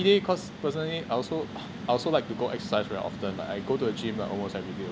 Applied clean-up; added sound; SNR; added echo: none; none; none; none.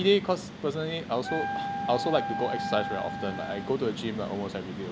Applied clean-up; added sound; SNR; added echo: none; Wind instrument, woodwind instrument; 6 dB; none.